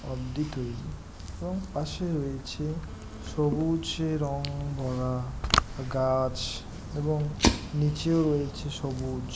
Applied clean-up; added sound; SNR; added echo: none; Fire; 4 dB; none.